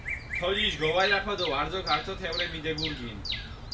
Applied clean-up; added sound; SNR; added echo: none; Bird vocalization, bird call, bird song; 5 dB; reverberation time 0.3 s.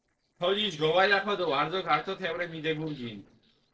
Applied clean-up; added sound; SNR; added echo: neural separator model SepFormer DNS4.